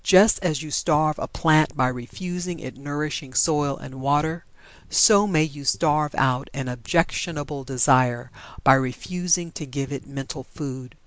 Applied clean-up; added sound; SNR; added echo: none; none; none; none.